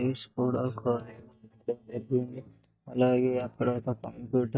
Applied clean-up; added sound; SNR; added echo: neural mask model DeepFilterNet 3.